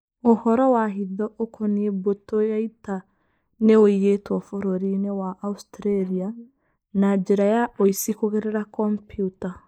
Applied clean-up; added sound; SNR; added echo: neural mask model Resemble Enhance denoiser.